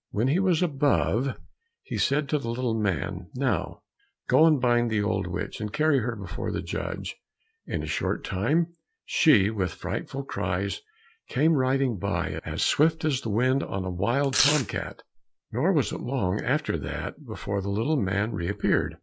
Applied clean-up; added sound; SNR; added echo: none; Domestic sounds, home sounds; 3 dB; none.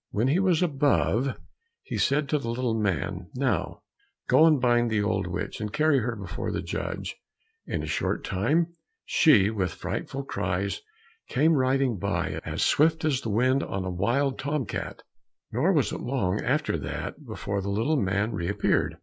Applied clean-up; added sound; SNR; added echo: none; none; none; none.